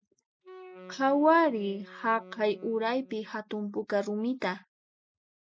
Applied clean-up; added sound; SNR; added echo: neural mask model RNNoise.